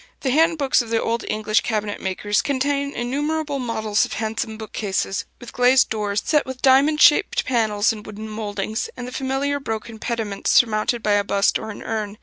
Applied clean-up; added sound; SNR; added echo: none; none; none; none.